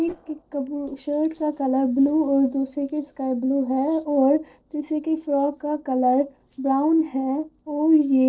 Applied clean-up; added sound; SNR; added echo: neural separator model SepFormer DNS4.